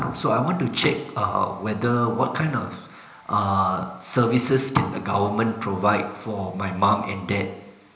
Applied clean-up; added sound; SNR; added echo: none; none; none; reverberation time 1.0 s.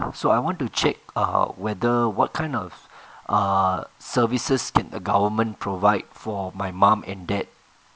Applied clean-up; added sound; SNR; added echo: none; none; none; none.